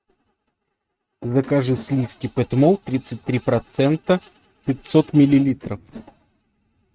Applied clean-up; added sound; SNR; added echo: neural mask model RNNoise.